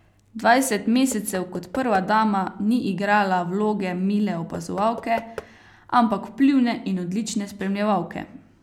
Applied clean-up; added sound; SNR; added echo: none; Knock / Wood; 19 dB; none.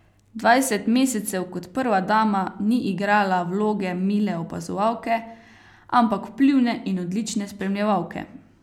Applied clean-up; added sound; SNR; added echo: none; none; none; none.